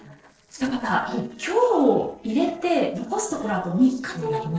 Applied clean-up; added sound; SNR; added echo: neural separator model SepFormer DNS4.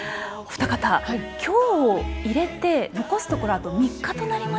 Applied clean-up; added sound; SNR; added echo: none; none; none; none.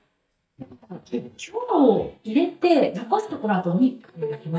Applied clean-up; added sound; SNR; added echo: neural mask model DeepFilterNet 3.